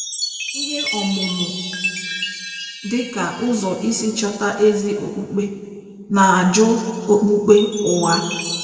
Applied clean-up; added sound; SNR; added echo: none; Chime; 10 dB; reverberation time 2.0 s.